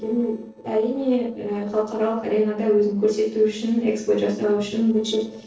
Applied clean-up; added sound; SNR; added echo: neural separator model SepFormer DNS4.